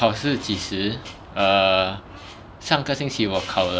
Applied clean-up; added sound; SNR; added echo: none; none; none; none.